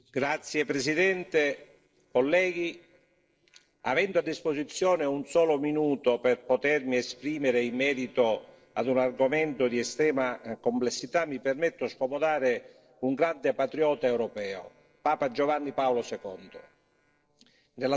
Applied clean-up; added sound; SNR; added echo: neural separator model SepFormer DNS4.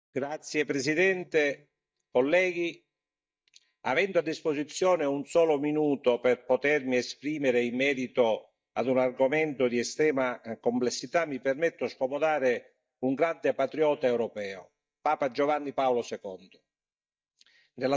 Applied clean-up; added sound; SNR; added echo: neural mask model DeepFilterNet 3.